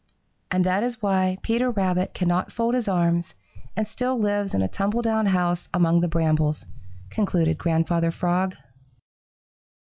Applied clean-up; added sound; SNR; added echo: none; none; none; none.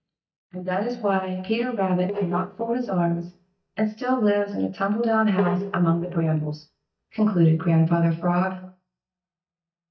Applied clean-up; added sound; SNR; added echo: neural mask model DeepFilterNet 3.